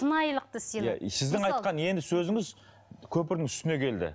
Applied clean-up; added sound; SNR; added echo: none; none; none; none.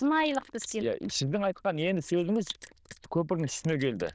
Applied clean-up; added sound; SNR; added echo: neural diffusion model UNIVERSE++.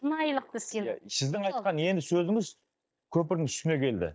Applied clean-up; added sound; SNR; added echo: neural mask model DeepFilterNet 3.